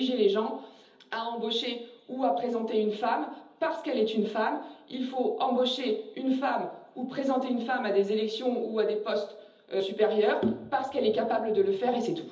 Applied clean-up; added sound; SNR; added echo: none; none; none; reverberation time 1.2 s.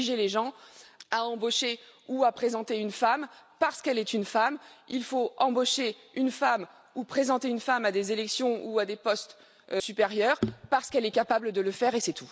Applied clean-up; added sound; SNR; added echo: none; none; none; none.